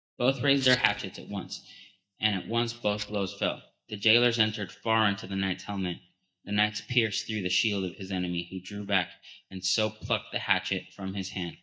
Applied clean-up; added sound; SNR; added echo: neural mask model DeepFilterNet 3.